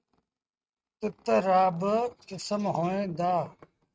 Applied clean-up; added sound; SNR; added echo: neural mask model RNNoise.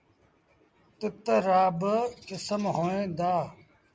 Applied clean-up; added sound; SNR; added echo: none; none; none; none.